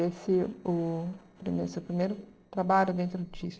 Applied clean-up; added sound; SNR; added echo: neural separator model SepFormer DNS4.